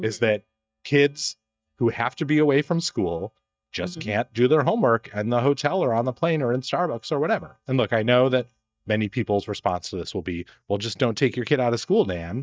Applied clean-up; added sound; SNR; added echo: neural mask model DeepFilterNet 3.